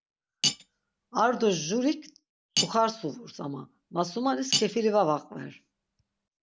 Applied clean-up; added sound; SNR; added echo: none; Cutlery, silverware; 6 dB; none.